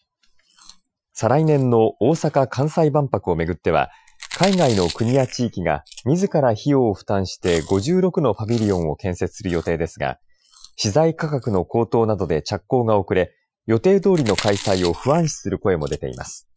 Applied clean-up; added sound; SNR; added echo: classical method Wiener filter.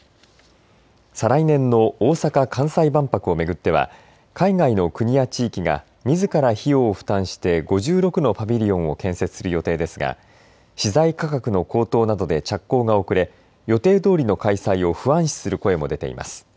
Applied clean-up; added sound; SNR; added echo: none; none; none; none.